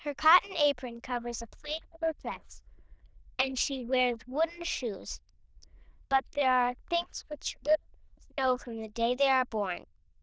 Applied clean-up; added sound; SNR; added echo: neural diffusion model UNIVERSE++.